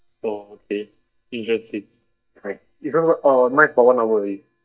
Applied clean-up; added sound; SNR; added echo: neural mask model DeepFilterNet 3.